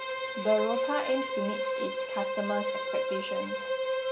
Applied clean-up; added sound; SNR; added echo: none; Bowed string instrument; -2 dB; none.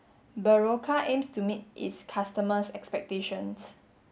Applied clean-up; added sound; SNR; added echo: none; none; none; none.